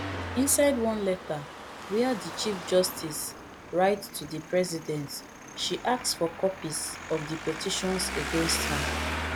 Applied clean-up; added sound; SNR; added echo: none; Traffic noise, roadway noise; 7 dB; none.